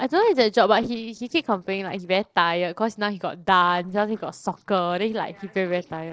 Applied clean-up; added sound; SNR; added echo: neural separator model SepFormer DNS4.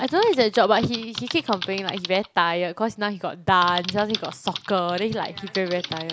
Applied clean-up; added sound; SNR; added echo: none; Typing; 12 dB; none.